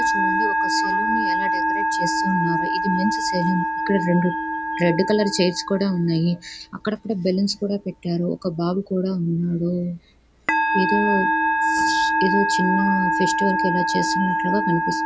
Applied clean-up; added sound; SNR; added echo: none; Musical instrument; 0 dB; none.